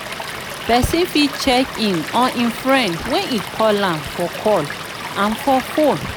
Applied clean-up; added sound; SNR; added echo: none; Stream / Liquid; 9 dB; none.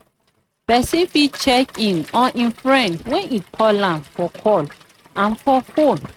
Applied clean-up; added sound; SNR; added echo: neural mask model RNNoise.